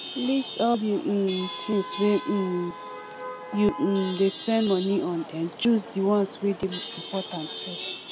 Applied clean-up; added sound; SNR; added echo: none; Chatter / Traffic noise, roadway noise / Vehicle horn, car horn, honking / Engine; 11 dB; none.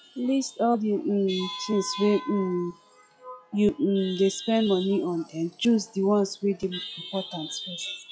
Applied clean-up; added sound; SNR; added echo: classical method log-MMSE.